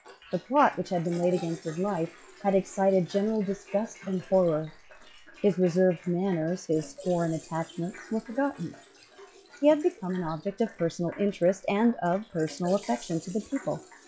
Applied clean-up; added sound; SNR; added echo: classical method log-MMSE.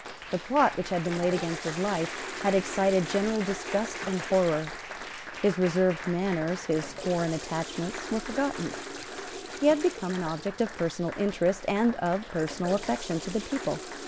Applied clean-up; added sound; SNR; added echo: none; Toilet flush / Water + Applause; 10 dB; none.